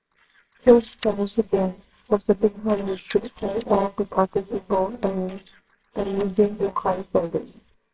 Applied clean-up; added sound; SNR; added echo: neural separator model SepFormer WHAMR!.